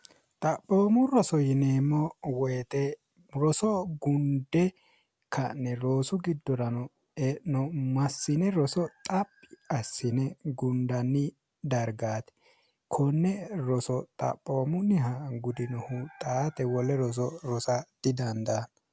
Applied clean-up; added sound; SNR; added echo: none; none; none; none.